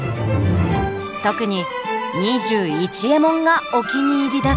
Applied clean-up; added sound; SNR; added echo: none; none; none; none.